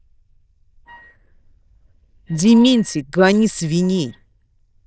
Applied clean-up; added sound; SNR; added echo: neural diffusion model UNIVERSE++.